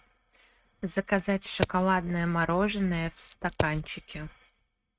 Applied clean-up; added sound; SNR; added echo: neural mask model RNNoise.